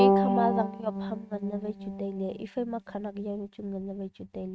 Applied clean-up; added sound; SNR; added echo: neural mask model RNNoise.